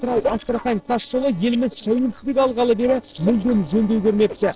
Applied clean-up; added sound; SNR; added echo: neural separator model SepFormer DNS4.